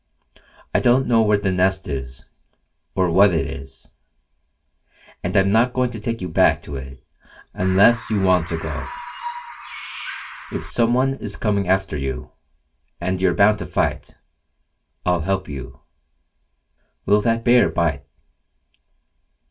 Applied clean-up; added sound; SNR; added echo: none; Bird; 10 dB; reverberation time 0.1 s.